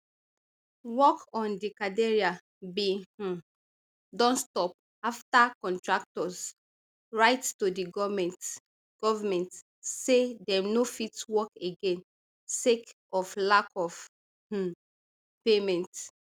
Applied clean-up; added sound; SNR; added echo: none; none; none; none.